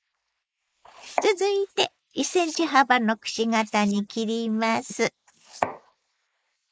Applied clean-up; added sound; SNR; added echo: neural mask model Resemble Enhance denoiser.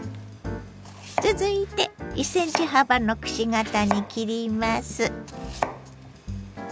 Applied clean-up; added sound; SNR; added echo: none; none; none; none.